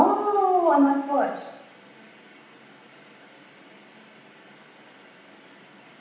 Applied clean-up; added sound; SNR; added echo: none; none; none; reverberation time 0.9 s.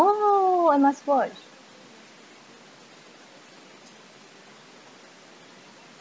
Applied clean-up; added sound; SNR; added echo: none; none; none; none.